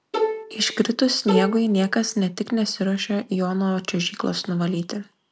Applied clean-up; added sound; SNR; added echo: none; Bowed string instrument; 5 dB; none.